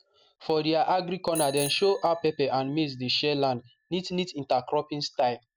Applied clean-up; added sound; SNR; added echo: none; Bicycle bell; 18 dB; none.